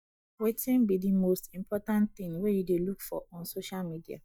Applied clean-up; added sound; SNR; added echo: neural mask model DeepFilterNet 3.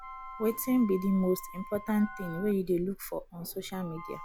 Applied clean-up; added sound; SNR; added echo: none; Telephone + Wind instrument, woodwind instrument; 14 dB; none.